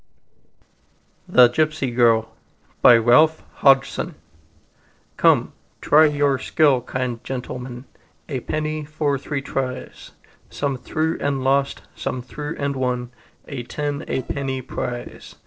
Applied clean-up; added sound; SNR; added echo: neural separator model SepFormer DNS4.